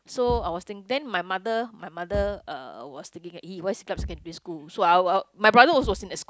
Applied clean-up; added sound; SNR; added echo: none; Thump, thud; 15 dB; none.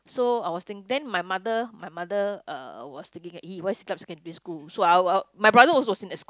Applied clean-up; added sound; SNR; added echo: none; none; none; none.